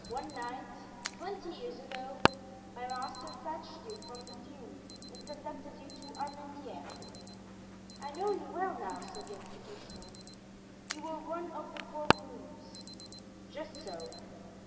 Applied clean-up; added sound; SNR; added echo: none; Alarm; -2 dB; reverberation time 2.8 s.